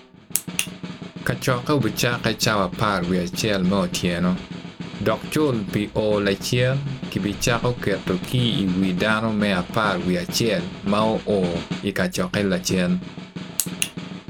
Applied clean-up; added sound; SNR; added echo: none; Snare drum; 10 dB; none.